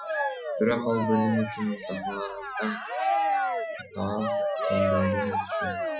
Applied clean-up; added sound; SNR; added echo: classical method Wiener filter.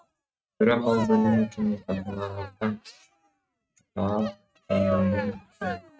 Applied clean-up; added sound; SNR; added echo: neural mask model RNNoise.